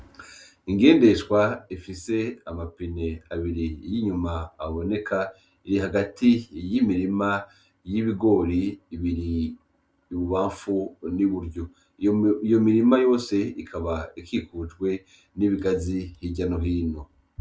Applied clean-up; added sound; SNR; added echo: none; none; none; none.